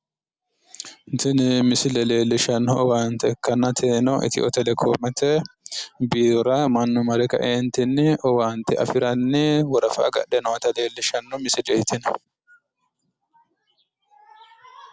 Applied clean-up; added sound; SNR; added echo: none; none; none; none.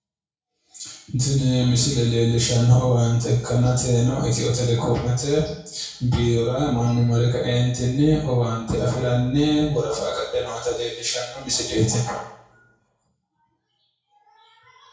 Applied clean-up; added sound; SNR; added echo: none; none; none; reverberation time 0.6 s.